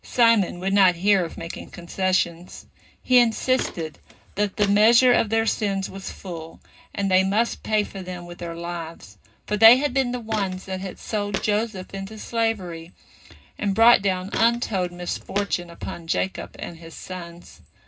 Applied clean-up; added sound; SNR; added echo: none; Walk, footsteps; 12 dB; reverberation time 0.2 s.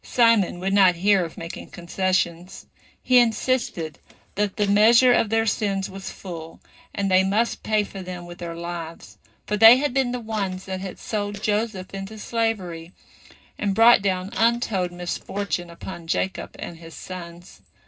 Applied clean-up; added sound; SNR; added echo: neural separator model SepFormer DNS4.